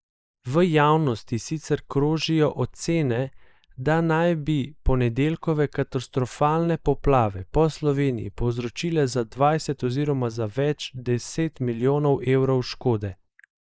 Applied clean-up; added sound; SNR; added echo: neural mask model Resemble Enhance denoiser.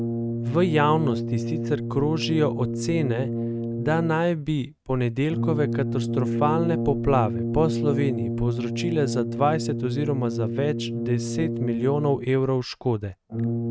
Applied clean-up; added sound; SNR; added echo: neural mask model RNNoise.